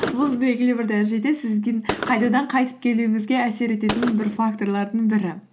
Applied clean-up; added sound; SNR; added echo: none; Gunshot, gunfire; 12 dB; none.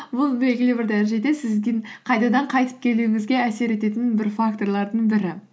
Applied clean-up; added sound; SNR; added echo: none; none; none; none.